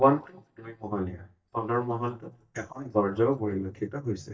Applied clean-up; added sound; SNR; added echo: neural mask model DeepFilterNet 3.